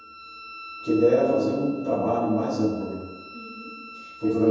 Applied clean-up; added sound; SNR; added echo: none; Wind instrument, woodwind instrument; 18 dB; reverberation time 1.1 s.